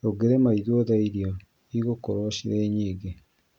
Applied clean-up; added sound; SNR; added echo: none; none; none; none.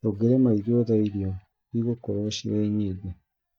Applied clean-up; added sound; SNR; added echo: neural mask model DeepFilterNet 3.